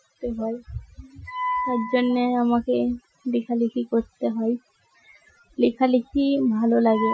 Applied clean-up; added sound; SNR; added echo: classical method Wiener filter.